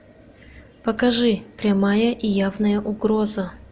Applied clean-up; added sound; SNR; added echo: none; none; none; none.